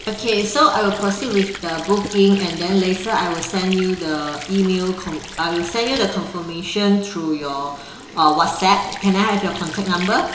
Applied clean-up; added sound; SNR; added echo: none; Sink (filling or washing) / Water; 14 dB; reverberation time 1.0 s.